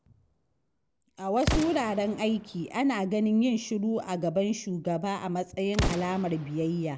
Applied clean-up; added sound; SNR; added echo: none; Explosion; 8 dB; none.